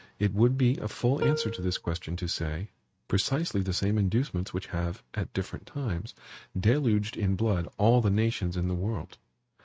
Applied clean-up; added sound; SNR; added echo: neural mask model RNNoise.